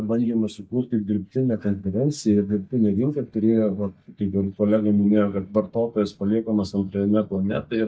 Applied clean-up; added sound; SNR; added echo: neural mask model DeepFilterNet 3.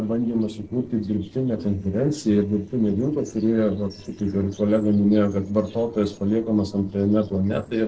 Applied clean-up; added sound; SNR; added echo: neural separator model SepFormer DNS4.